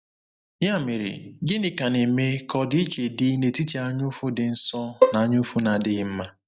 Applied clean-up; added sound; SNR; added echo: neural mask model DeepFilterNet 3.